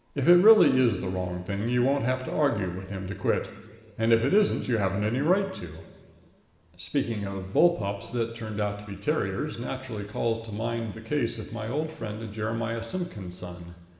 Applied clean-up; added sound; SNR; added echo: none; none; none; reverberation time 2.0 s.